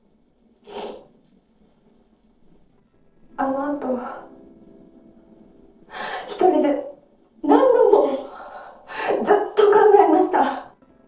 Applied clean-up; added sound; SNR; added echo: neural separator model SepFormer DNS4.